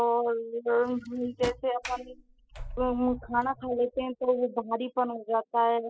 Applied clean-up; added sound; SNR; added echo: classical method spectral subtraction.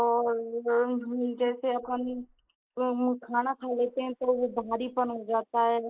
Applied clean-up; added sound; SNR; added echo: neural mask model Resemble Enhance denoiser.